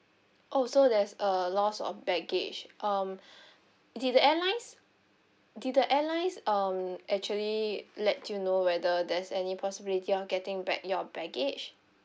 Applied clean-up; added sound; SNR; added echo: none; none; none; none.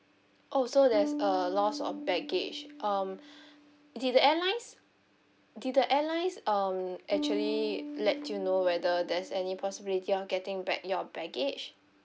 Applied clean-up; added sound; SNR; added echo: none; Bass guitar; 11 dB; none.